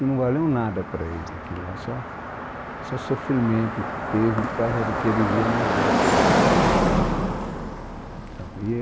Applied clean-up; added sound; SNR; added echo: none; Car passing by; -2 dB; none.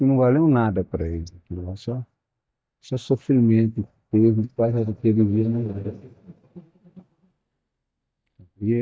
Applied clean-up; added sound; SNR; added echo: neural mask model DeepFilterNet 3.